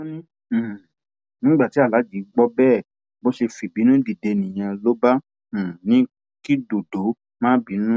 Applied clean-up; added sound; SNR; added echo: none; none; none; none.